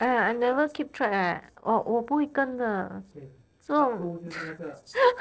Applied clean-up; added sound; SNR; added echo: neural separator model SepFormer DNS4.